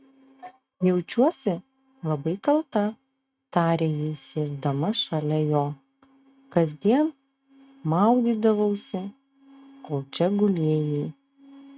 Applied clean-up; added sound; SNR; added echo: neural mask model RNNoise.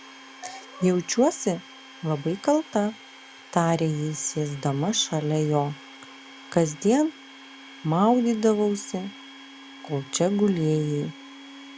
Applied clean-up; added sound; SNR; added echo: none; Domestic sounds, home sounds; 19 dB; none.